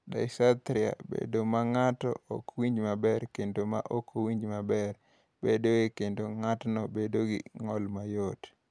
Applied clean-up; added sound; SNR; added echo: none; none; none; none.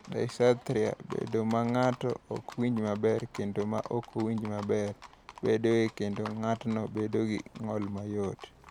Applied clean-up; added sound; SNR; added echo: none; Livestock, farm animals, working animals + Clapping; 20 dB; none.